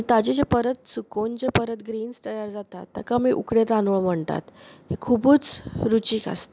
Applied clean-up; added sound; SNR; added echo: none; none; none; none.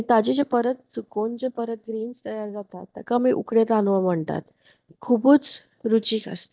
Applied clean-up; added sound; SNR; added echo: neural mask model DeepFilterNet 3.